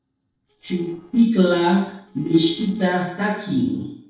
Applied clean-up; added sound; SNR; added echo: neural separator model SepFormer DNS4.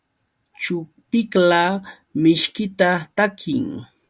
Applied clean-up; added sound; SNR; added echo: none; none; none; none.